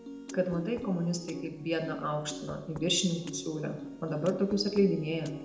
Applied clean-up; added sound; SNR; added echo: none; Piano; 12 dB; reverberation time 0.8 s.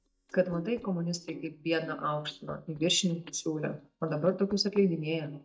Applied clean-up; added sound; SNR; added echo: neural mask model DeepFilterNet 3.